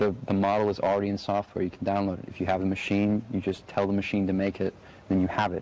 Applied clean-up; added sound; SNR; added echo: none; none; none; none.